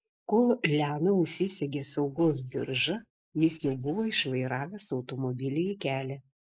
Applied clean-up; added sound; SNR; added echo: neural mask model Resemble Enhance denoiser.